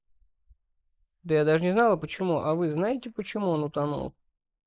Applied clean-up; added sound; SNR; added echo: neural mask model Resemble Enhance denoiser.